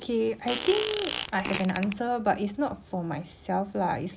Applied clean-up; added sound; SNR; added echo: none; Fart; 7 dB; none.